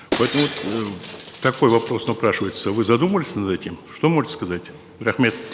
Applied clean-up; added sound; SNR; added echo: none; Shatter; 9 dB; none.